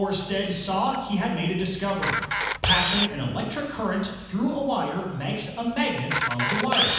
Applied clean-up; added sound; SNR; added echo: none; Camera; 2 dB; reverberation time 1.1 s.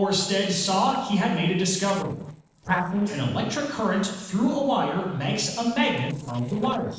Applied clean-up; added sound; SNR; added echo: neural separator model SepFormer DNS4.